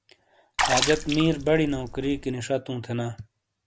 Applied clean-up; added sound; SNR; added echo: none; Water / Splash, splatter; 3 dB; none.